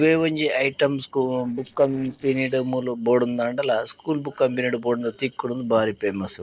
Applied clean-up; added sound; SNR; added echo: neural separator model SepFormer DNS4.